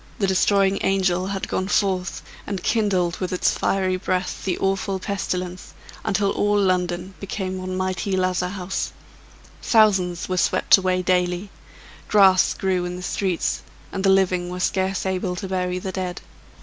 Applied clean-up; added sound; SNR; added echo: none; none; none; none.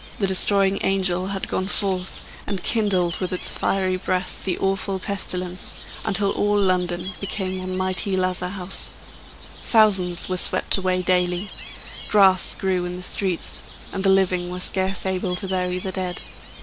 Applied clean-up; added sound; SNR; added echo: none; Gull, seagull; 12 dB; none.